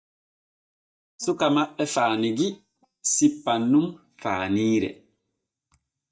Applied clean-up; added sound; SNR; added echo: neural mask model DeepFilterNet 3.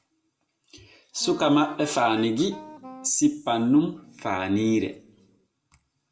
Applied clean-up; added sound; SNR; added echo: none; Wind instrument, woodwind instrument; 17 dB; reverberation time 0.3 s.